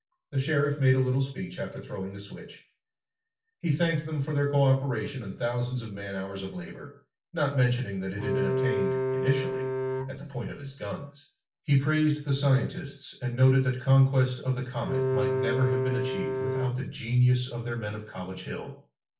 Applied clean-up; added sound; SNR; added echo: none; Bowed string instrument; 1 dB; reverberation time 0.4 s.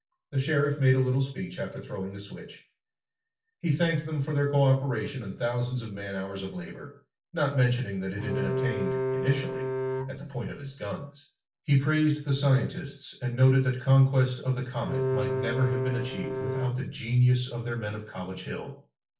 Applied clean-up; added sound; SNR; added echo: neural separator model SepFormer DNS4.